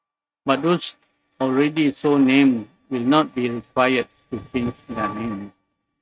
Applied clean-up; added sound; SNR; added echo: neural mask model RNNoise.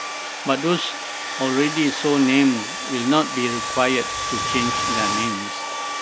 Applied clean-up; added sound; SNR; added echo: none; Domestic sounds, home sounds; 4 dB; none.